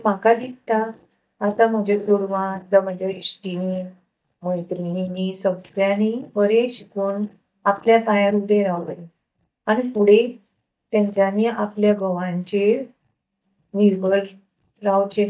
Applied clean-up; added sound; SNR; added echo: neural mask model DeepFilterNet 3.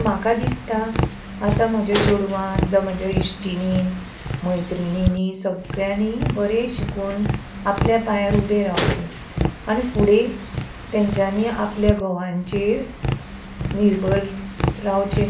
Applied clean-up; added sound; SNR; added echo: none; Tap; 4 dB; reverberation time 0.3 s.